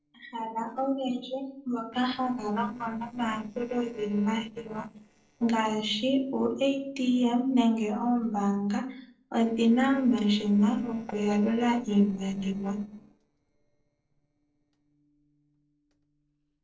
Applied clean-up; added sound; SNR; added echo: neural separator model SepFormer DNS4.